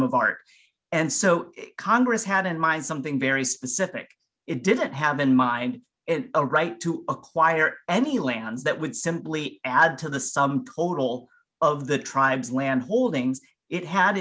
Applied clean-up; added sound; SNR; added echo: none; none; none; none.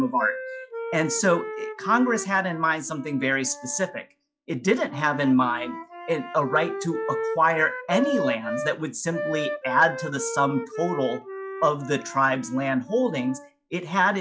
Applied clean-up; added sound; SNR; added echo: classical method log-MMSE.